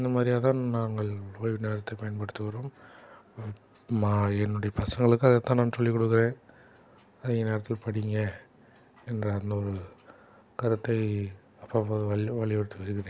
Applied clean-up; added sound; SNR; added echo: none; none; none; none.